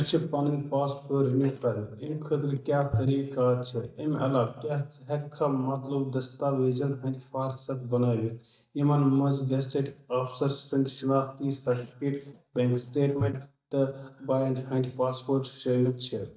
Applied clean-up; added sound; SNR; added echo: neural mask model DeepFilterNet 3.